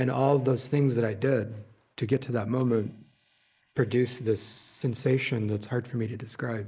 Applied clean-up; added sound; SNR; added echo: neural mask model Resemble Enhance denoiser.